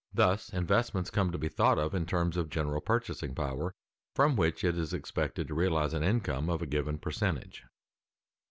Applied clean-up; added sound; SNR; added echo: none; none; none; none.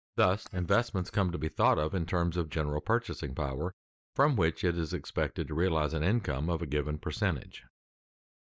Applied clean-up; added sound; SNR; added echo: neural mask model DeepFilterNet 3.